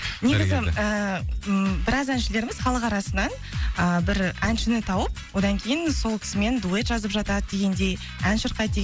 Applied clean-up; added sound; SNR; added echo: none; none; none; none.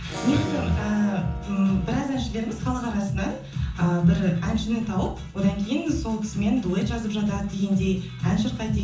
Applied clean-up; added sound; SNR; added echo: none; Acoustic guitar / Strum; 14 dB; reverberation time 0.7 s.